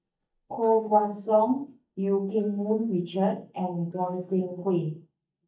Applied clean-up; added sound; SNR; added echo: neural mask model DeepFilterNet 3.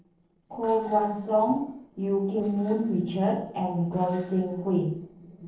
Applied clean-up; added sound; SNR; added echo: neural separator model SepFormer DNS4.